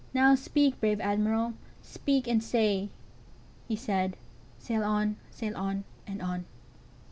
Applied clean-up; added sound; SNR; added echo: none; none; none; none.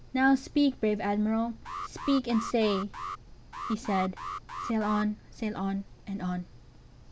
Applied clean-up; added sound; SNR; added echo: none; Alarm; 9 dB; none.